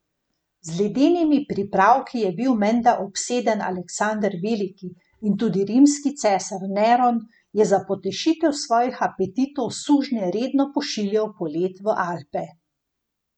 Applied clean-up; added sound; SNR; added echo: none; none; none; none.